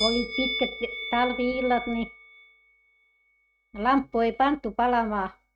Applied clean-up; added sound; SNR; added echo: neural mask model RNNoise.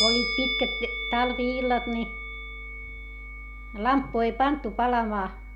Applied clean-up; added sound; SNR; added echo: none; Musical instrument; 5 dB; none.